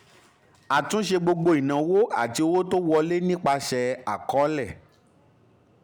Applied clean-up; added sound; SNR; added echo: none; none; none; none.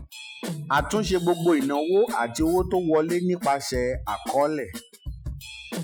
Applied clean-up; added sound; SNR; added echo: classical method Wiener filter.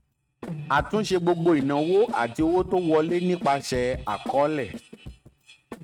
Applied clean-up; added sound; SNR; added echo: neural mask model RNNoise.